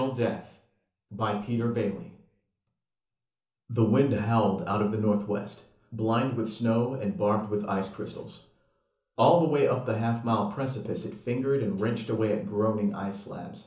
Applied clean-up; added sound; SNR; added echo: none; none; none; reverberation time 0.8 s.